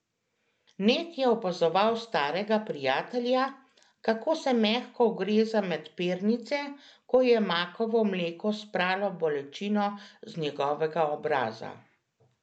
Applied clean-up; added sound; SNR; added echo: none; none; none; none.